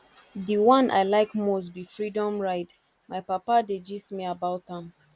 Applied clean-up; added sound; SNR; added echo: none; none; none; none.